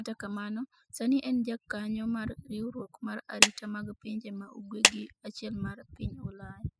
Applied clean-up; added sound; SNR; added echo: classical method spectral subtraction.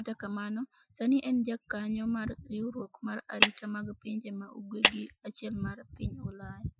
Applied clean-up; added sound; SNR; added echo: classical method Wiener filter.